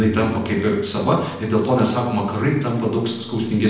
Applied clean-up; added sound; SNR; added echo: neural separator model SepFormer DNS4.